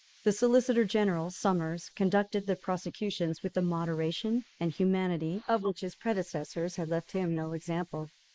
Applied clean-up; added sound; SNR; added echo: neural mask model Resemble Enhance denoiser.